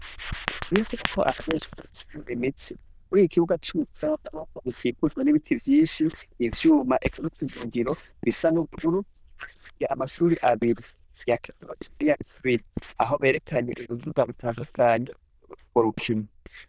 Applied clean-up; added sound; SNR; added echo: neural diffusion model UNIVERSE++.